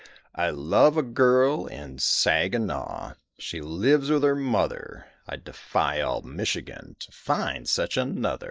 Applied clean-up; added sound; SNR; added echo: neural mask model Resemble Enhance denoiser.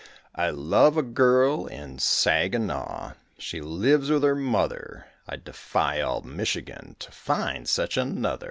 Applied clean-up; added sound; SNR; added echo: none; none; none; none.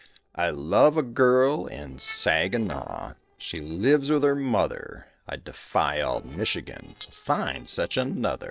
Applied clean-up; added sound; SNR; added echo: neural separator model SepFormer DNS4.